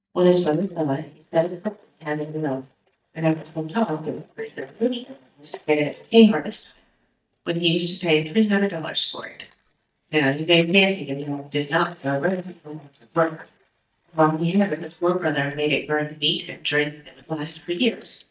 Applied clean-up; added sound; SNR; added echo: neural mask model DeepFilterNet 3.